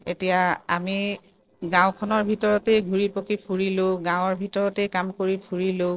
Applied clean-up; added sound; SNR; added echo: neural separator model SepFormer DNS4.